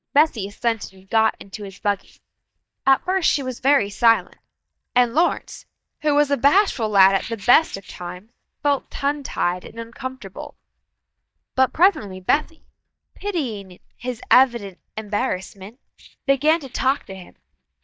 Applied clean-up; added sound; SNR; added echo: neural mask model DeepFilterNet 3.